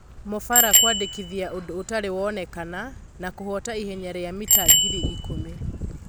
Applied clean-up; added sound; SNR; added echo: none; Bicycle bell; -4 dB; none.